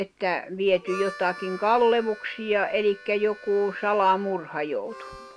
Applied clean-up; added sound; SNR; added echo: none; Harmonica; 17 dB; none.